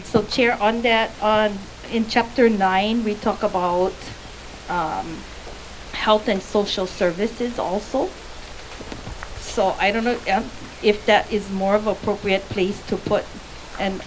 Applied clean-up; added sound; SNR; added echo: none; Rain; 18 dB; none.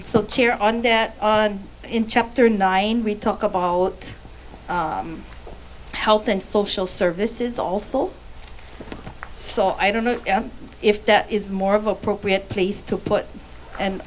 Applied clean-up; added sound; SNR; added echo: none; none; none; none.